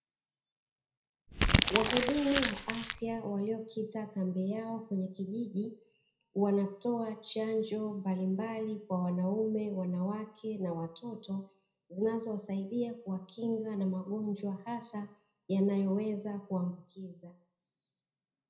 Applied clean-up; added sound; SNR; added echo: none; Crumpling, crinkling; -5 dB; reverberation time 0.5 s.